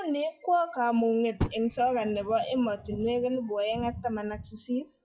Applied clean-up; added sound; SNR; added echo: classical method WPE with log-MMSE.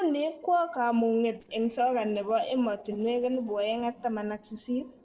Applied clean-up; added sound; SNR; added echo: neural separator model SepFormer DNS4.